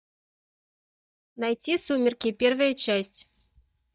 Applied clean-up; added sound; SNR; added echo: neural mask model DeepFilterNet 3.